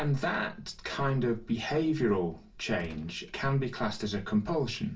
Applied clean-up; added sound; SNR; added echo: none; Gunshot, gunfire; 19 dB; reverberation time 0.2 s.